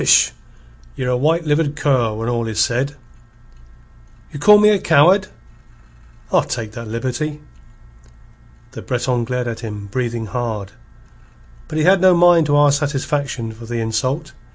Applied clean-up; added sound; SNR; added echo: none; none; none; none.